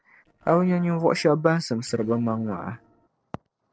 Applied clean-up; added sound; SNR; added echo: neural separator model SepFormer DNS4.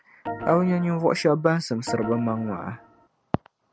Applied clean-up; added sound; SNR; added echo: none; Organ; 12 dB; none.